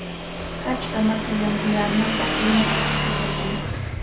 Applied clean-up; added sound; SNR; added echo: none; Motorcycle / Engine; 0 dB; reverberation time 0.3 s.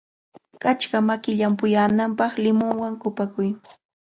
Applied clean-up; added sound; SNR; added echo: none; none; none; none.